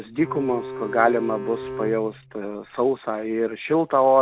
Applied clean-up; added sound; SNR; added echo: none; Bowed string instrument; 11 dB; none.